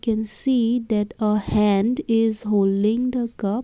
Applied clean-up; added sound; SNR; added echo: none; none; none; none.